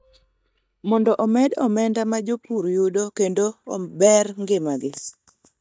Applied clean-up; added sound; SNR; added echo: neural mask model DeepFilterNet 3.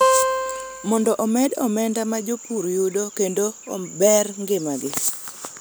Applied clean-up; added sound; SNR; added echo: none; Acoustic guitar; -1 dB; none.